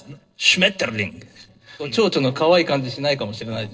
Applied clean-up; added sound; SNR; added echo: neural separator model SepFormer DNS4.